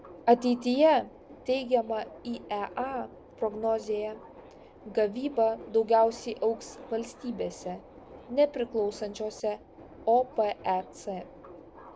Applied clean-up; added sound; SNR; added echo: none; Subway, metro, underground; 19 dB; none.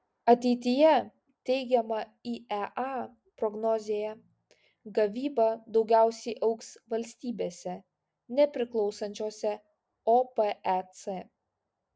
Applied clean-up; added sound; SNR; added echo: none; none; none; none.